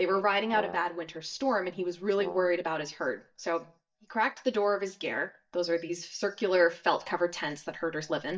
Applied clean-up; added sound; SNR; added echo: neural mask model DeepFilterNet 3.